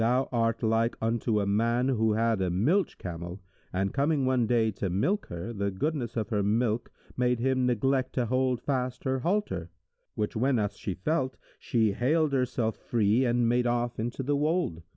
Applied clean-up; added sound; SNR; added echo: none; none; none; none.